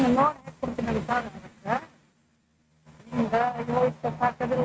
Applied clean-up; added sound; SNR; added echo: neural mask model RNNoise.